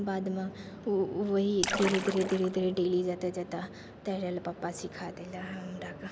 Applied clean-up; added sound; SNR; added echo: none; Raindrop / Splash, splatter + Splash, splatter; 4 dB; none.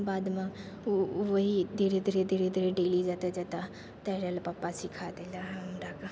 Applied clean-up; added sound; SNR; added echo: none; none; none; none.